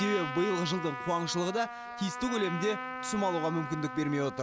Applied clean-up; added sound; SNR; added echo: none; Trumpet; 7 dB; none.